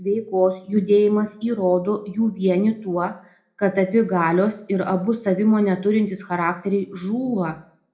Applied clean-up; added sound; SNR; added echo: none; none; none; reverberation time 0.3 s.